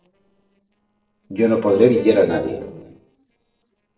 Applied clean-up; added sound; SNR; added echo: neural separator model SepFormer DNS4.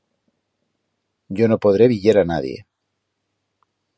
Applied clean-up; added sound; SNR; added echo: none; none; none; none.